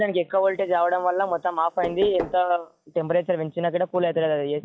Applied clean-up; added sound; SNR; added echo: classical method log-MMSE.